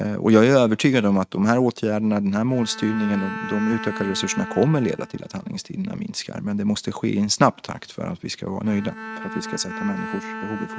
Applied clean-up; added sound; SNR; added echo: neural mask model RNNoise.